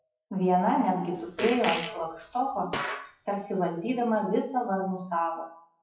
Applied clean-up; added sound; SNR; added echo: classical method WPE with log-MMSE.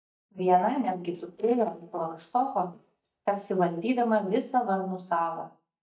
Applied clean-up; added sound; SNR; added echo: neural mask model DeepFilterNet 3.